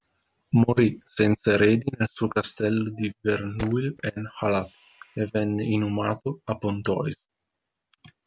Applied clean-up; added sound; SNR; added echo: none; Tools; 18 dB; none.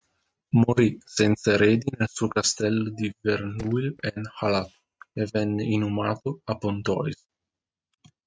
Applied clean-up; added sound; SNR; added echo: neural mask model RNNoise.